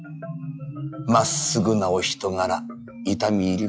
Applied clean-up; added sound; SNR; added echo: classical method log-MMSE.